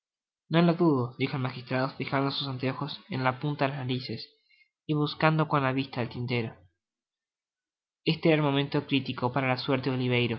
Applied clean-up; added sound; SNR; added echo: none; none; none; none.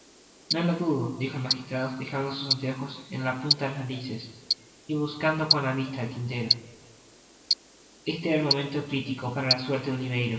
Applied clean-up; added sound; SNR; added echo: none; Tick-tock; 3 dB; reverberation time 1.0 s.